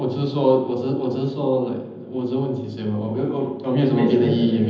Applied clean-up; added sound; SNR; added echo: none; none; none; reverberation time 0.8 s.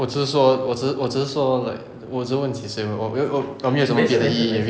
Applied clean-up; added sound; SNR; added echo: none; none; none; none.